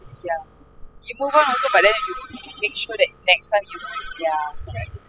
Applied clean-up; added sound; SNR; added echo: classical method spectral subtraction.